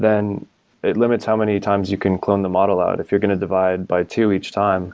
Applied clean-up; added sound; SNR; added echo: none; none; none; none.